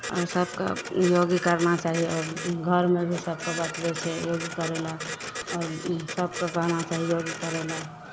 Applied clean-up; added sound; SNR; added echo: none; Printer; 10 dB; none.